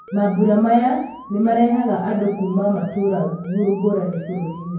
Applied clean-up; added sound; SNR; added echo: none; Alarm; 19 dB; reverberation time 0.9 s.